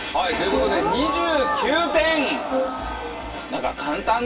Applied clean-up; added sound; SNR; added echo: none; Brass instrument; 10 dB; reverberation time 0.2 s.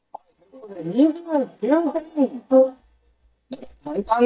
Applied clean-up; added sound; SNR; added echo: neural mask model DeepFilterNet 3.